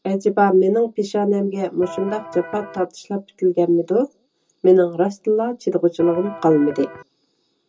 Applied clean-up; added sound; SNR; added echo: none; Electric guitar; 15 dB; reverberation time 0.2 s.